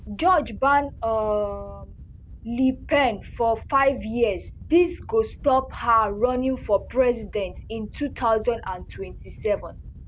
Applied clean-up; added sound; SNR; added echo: none; Wind / Boat, Water vehicle; 15 dB; none.